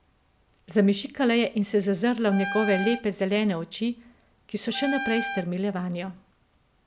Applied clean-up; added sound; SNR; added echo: none; Wind instrument, woodwind instrument; 7 dB; none.